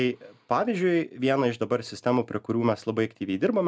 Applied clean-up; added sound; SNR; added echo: none; none; none; none.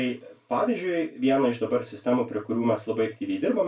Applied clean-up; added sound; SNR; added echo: none; none; none; reverberation time 0.2 s.